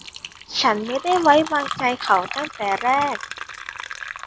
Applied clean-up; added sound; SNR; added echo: none; Fill (with liquid); 11 dB; none.